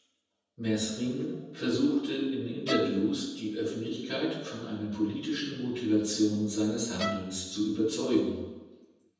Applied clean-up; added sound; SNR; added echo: none; Bowed string instrument; 10 dB; reverberation time 1.1 s.